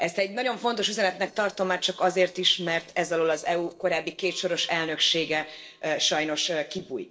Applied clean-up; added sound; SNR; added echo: neural separator model SepFormer DNS4.